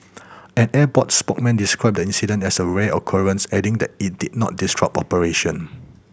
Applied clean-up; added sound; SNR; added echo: none; none; none; none.